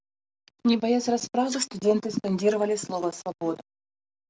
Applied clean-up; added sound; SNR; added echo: none; none; none; none.